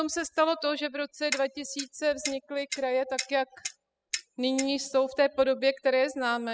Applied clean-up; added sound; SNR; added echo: classical method spectral subtraction.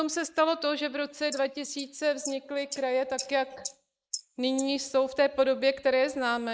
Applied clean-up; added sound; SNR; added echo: neural mask model Resemble Enhance denoiser.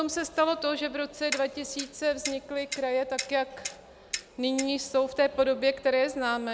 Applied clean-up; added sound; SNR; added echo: none; Clock; 11 dB; none.